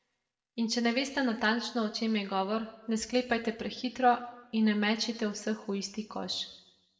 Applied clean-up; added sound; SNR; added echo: none; none; none; reverberation time 0.7 s.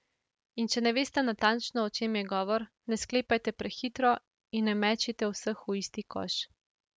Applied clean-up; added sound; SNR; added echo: none; none; none; none.